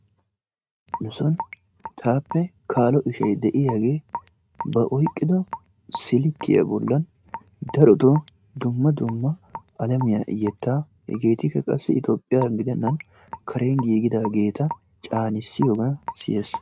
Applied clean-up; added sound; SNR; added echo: neural mask model RNNoise.